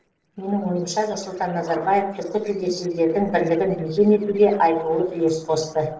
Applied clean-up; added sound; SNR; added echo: neural separator model SepFormer DNS4.